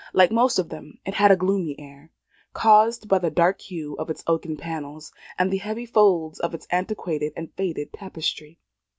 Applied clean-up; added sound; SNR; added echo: none; none; none; none.